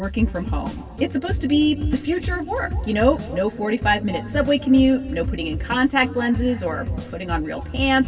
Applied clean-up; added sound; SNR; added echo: none; none; none; reverberation time 2.4 s.